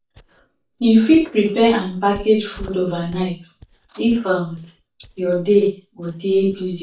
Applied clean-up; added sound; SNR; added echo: neural mask model DeepFilterNet 3.